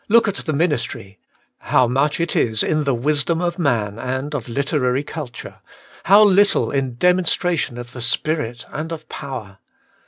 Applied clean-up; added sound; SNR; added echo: none; none; none; none.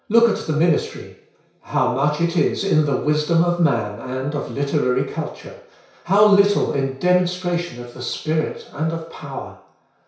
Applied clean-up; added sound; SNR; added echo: none; none; none; reverberation time 0.6 s.